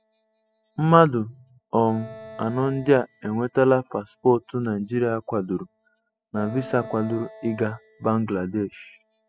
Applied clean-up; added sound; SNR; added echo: classical method spectral subtraction.